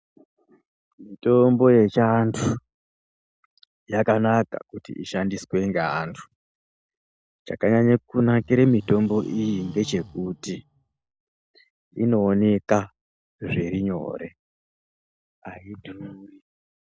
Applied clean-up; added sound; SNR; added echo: none; Livestock, farm animals, working animals; 19 dB; none.